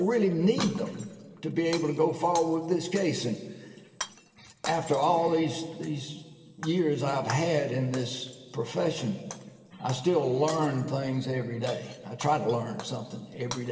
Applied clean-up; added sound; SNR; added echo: none; Shatter; 17 dB; reverberation time 2.4 s.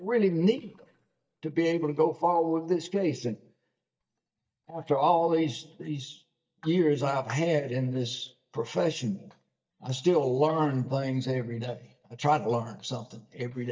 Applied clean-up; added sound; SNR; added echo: neural mask model DeepFilterNet 3.